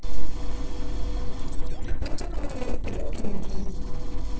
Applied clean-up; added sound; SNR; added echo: neural separator model SepFormer DNS4.